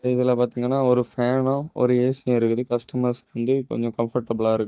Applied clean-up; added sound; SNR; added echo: neural mask model DeepFilterNet 3.